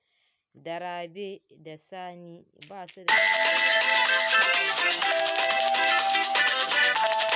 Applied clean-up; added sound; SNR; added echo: none; none; none; none.